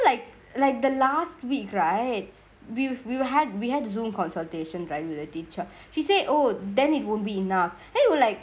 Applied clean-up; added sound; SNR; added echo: none; none; none; none.